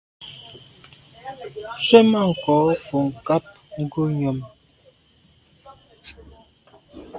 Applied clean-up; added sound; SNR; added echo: none; none; none; none.